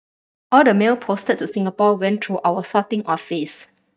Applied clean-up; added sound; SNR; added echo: neural mask model DeepFilterNet 3.